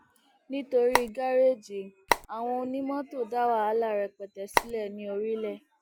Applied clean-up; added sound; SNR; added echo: none; Telephone; -1 dB; none.